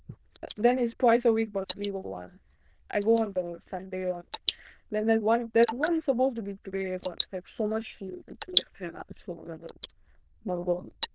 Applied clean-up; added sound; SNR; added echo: neural diffusion model UNIVERSE++.